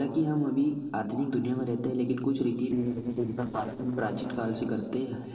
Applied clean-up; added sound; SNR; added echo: neural separator model SepFormer DNS4.